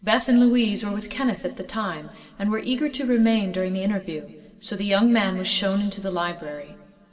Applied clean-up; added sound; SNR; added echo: none; none; none; reverberation time 2.6 s.